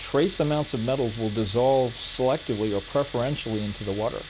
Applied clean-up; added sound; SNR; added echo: none; Tools; 15 dB; none.